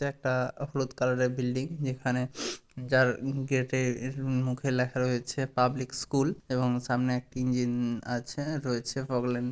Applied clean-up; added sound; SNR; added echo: none; none; none; none.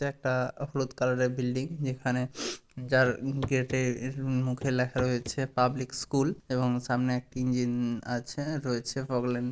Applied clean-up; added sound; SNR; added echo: none; Walk, footsteps / Run / Wood; 12 dB; none.